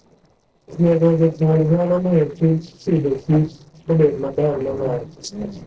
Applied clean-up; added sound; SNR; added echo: neural separator model SepFormer DNS4.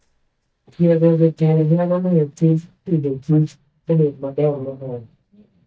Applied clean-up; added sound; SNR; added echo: neural mask model DeepFilterNet 3.